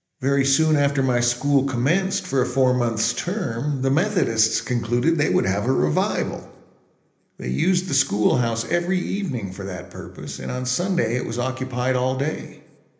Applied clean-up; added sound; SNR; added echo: none; none; none; reverberation time 0.8 s.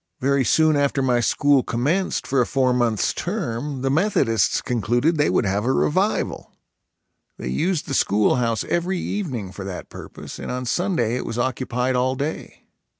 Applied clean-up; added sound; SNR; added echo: none; none; none; none.